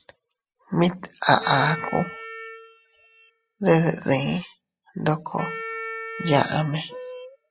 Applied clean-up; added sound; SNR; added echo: classical method spectral subtraction.